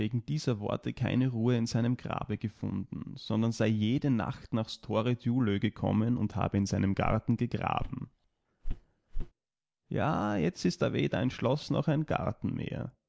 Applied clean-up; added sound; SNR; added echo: none; Walk, footsteps; 8 dB; none.